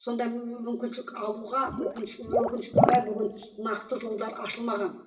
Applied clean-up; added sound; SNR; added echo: none; Water / Liquid; -1 dB; reverberation time 0.6 s.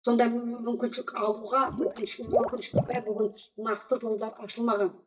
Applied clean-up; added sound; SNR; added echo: neural mask model DeepFilterNet 3.